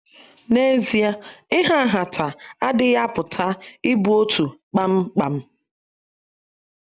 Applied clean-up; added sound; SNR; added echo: none; none; none; none.